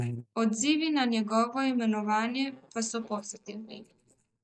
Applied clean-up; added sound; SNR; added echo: neural mask model DeepFilterNet 3.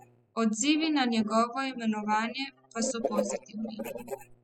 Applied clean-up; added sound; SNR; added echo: classical method spectral subtraction.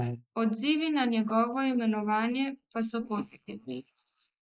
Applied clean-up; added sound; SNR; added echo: neural mask model Resemble Enhance denoiser.